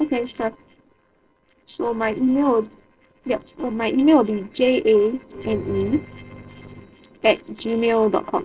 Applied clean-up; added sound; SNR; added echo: neural separator model SepFormer DNS4.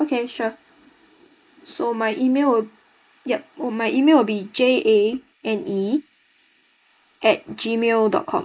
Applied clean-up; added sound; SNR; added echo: neural mask model Resemble Enhance denoiser.